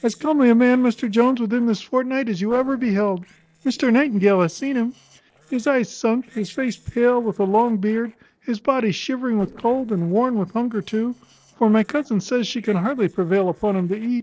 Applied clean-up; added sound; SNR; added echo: neural separator model SepFormer DNS4.